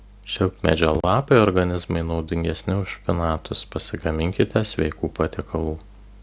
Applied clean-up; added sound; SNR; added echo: none; none; none; none.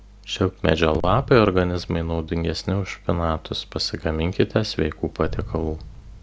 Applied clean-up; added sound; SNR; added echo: none; Boom; 15 dB; none.